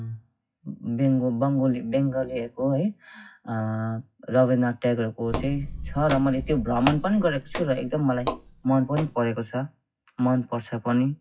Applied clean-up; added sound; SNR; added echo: classical method WPE with log-MMSE.